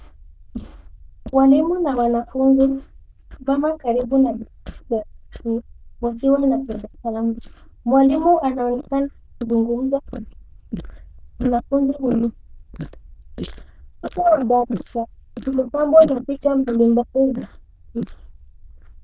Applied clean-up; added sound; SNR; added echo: neural diffusion model UNIVERSE++.